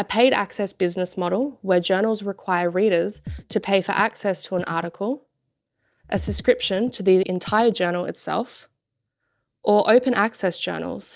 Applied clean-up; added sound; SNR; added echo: neural mask model DeepFilterNet 3.